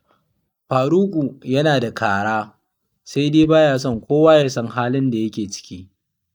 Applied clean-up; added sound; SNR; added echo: neural mask model DeepFilterNet 3.